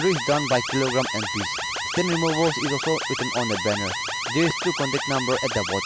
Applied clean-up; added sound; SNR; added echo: none; Alarm; 3 dB; none.